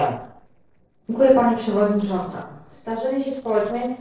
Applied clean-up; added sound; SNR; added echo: neural separator model SepFormer DNS4.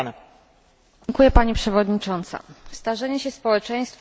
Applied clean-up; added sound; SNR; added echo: none; none; none; none.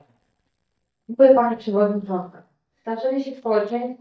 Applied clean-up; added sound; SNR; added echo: neural mask model DeepFilterNet 3.